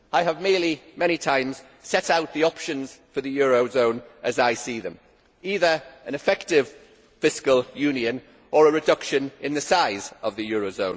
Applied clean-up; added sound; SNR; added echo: none; none; none; none.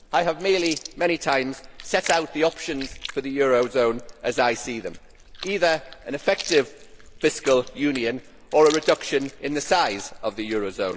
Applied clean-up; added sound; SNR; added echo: none; Chewing, mastication; 15 dB; none.